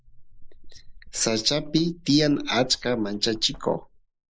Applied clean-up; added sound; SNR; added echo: neural mask model Resemble Enhance denoiser.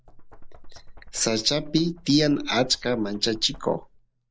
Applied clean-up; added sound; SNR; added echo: none; Knock; 15 dB; none.